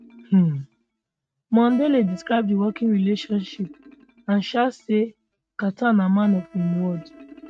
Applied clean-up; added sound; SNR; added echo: neural mask model RNNoise.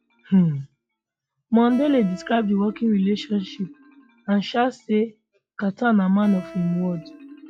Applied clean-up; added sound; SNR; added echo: classical method log-MMSE.